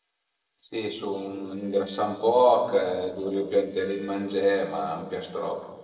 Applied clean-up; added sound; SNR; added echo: neural separator model SepFormer DNS4.